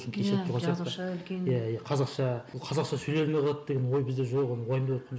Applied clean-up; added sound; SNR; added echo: none; none; none; none.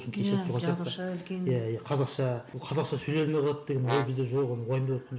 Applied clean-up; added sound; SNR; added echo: none; Brass instrument; 10 dB; none.